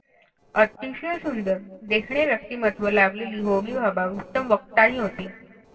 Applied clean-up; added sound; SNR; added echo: neural separator model SepFormer DNS4.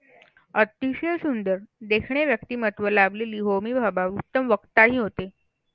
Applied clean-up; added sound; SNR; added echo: none; none; none; none.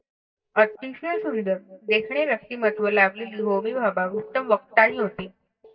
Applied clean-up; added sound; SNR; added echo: neural mask model DeepFilterNet 3.